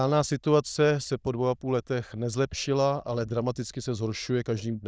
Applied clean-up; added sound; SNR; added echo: neural diffusion model UNIVERSE++.